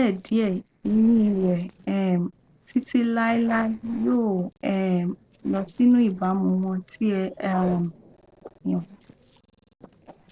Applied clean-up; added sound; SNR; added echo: neural separator model SepFormer DNS4.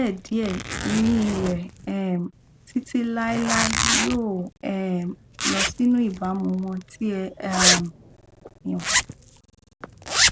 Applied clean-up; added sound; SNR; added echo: none; Zipper (clothing); 1 dB; none.